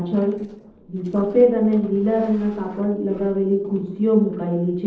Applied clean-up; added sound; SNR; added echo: neural separator model SepFormer DNS4.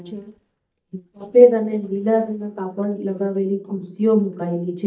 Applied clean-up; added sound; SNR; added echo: neural mask model DeepFilterNet 3.